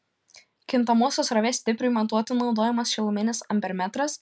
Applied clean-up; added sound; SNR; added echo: none; none; none; none.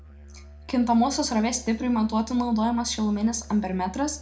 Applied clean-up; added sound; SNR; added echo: none; Musical instrument; 19 dB; reverberation time 0.4 s.